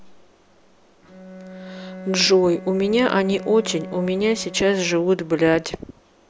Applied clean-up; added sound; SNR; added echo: none; Bowed string instrument; 16 dB; none.